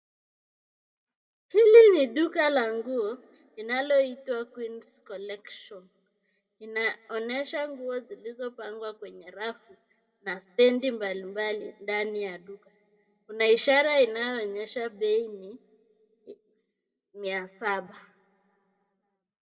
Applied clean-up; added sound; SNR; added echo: none; none; none; reverberation time 0.4 s.